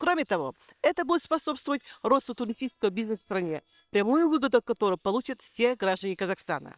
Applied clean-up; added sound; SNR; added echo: neural separator model SepFormer WHAM!.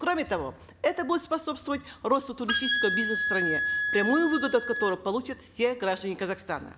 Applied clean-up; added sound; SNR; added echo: none; Wind instrument, woodwind instrument; 1 dB; none.